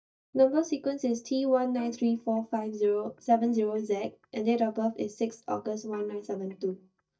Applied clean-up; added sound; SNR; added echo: neural mask model DeepFilterNet 3.